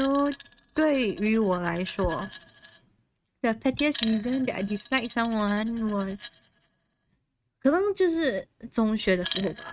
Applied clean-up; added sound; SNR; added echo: neural mask model RNNoise.